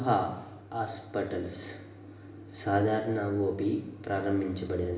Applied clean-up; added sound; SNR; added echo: none; none; none; reverberation time 0.8 s.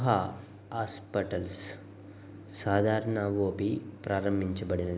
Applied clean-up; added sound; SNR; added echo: none; none; none; none.